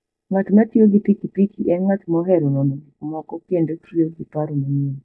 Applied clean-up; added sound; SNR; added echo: neural mask model DeepFilterNet 3.